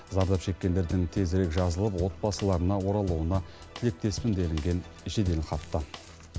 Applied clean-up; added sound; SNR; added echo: none; Drum kit; 14 dB; none.